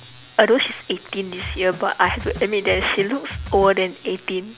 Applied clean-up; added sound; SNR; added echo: none; Drum kit; 12 dB; none.